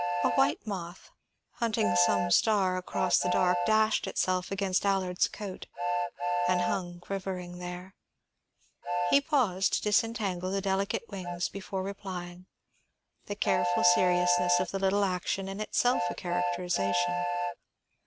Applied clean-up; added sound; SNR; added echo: none; Train; 3 dB; none.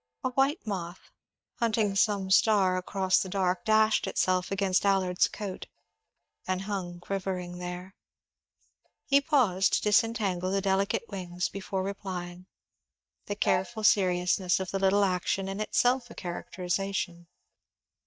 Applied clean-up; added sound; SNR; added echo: neural mask model DeepFilterNet 3.